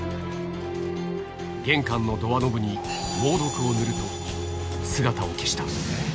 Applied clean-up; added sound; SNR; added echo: none; Drum / Drum kit; 14 dB; none.